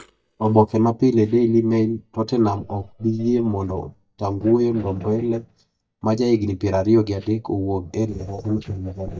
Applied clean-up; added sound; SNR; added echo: neural mask model DeepFilterNet 3.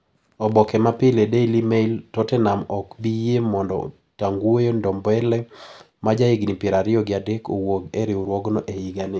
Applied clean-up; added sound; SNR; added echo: none; none; none; none.